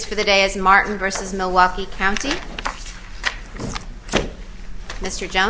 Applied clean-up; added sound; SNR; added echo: none; none; none; none.